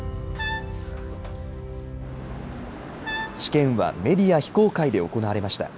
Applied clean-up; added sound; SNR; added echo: none; Brass instrument; 12 dB; none.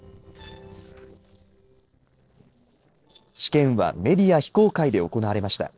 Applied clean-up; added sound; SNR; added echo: neural separator model SepFormer DNS4.